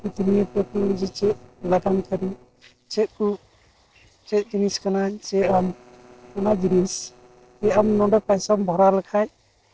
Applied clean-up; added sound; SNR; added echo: neural separator model SepFormer DNS4.